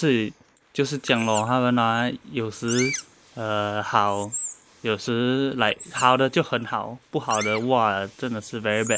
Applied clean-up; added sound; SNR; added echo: neural mask model Resemble Enhance denoiser.